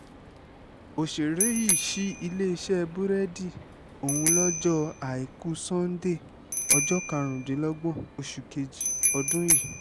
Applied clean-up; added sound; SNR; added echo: none; Bicycle bell; -2 dB; none.